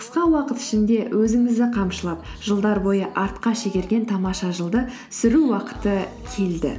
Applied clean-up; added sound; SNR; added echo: none; none; none; none.